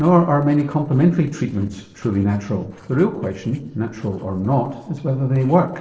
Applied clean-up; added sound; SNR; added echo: neural separator model SepFormer DNS4.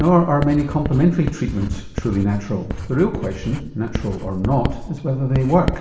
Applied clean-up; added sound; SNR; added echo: none; Writing; 8 dB; reverberation time 1.0 s.